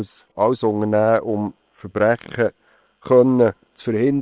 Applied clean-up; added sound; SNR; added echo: neural separator model SepFormer WHAM!.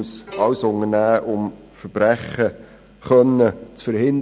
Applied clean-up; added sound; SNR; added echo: none; Bowed string instrument; 19 dB; none.